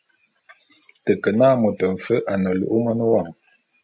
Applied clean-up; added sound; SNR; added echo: none; none; none; none.